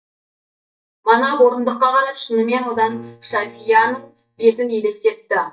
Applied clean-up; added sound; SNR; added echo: neural mask model DeepFilterNet 3.